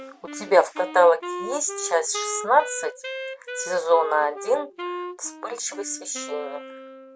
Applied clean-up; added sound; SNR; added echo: none; Wind instrument, woodwind instrument; 11 dB; none.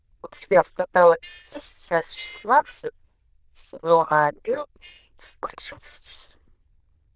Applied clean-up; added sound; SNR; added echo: neural diffusion model UNIVERSE++.